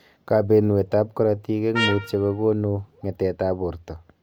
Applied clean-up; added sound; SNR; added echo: none; Trumpet; 7 dB; none.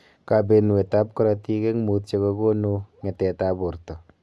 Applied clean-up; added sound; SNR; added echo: none; none; none; none.